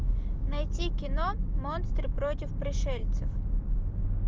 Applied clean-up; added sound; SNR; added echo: none; none; none; none.